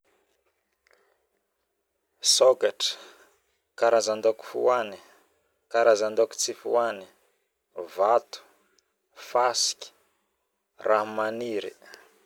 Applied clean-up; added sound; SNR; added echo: none; none; none; none.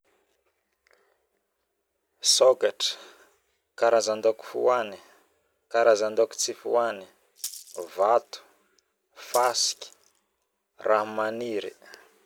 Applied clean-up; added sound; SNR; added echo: none; Rattle (instrument); 16 dB; none.